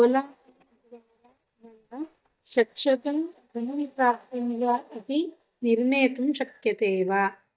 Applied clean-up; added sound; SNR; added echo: neural mask model DeepFilterNet 3.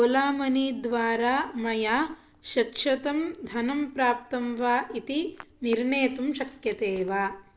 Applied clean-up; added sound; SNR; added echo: none; none; none; none.